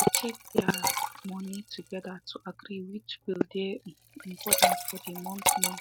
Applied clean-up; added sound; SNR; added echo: none; Liquid; -3 dB; none.